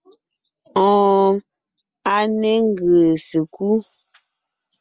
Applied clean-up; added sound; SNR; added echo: none; none; none; none.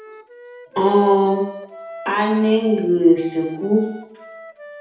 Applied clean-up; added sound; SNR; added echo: none; Wind instrument, woodwind instrument; 19 dB; reverberation time 0.9 s.